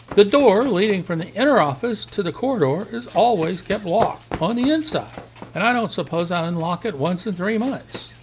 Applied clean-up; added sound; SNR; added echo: none; Run; 17 dB; none.